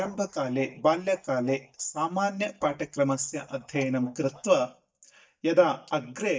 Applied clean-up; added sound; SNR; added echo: neural mask model DeepFilterNet 3.